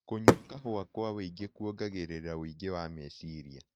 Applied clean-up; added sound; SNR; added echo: neural mask model RNNoise.